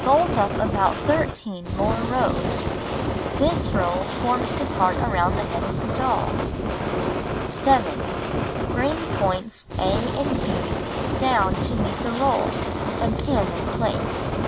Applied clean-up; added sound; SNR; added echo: none; Fire; 0 dB; none.